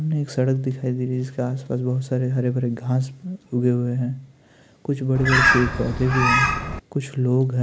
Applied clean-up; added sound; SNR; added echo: none; Bird; -2 dB; none.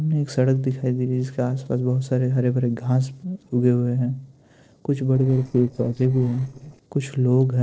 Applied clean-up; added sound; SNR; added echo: neural separator model SepFormer DNS4.